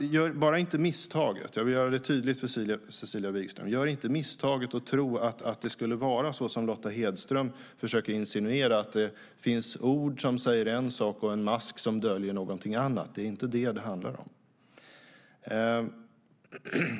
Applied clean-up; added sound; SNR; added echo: none; none; none; none.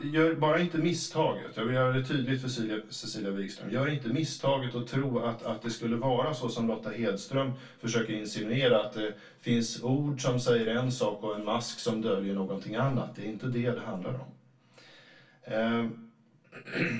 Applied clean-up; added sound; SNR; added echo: none; none; none; reverberation time 0.2 s.